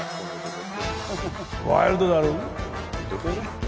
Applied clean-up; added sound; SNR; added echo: none; none; none; none.